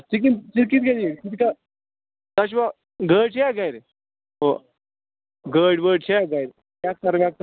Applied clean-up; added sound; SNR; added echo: none; none; none; none.